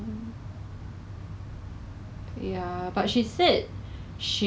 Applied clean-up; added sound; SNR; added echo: none; none; none; none.